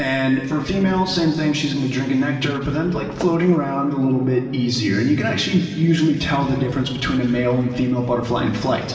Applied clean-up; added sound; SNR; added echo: none; Tap / Hammer; 17 dB; reverberation time 2.4 s.